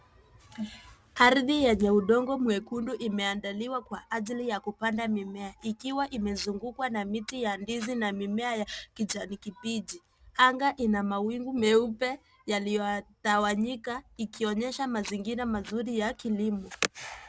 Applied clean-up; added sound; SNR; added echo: none; none; none; none.